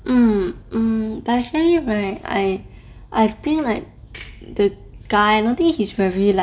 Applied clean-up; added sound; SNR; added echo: none; none; none; none.